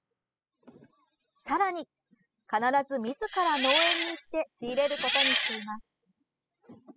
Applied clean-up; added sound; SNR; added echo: classical method spectral subtraction.